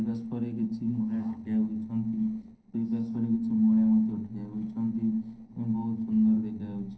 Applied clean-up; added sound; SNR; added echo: neural separator model SepFormer DNS4.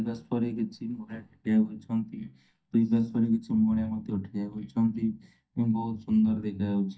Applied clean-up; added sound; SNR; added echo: neural mask model DeepFilterNet 3.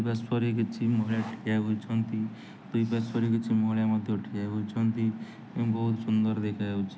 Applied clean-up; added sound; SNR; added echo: none; none; none; none.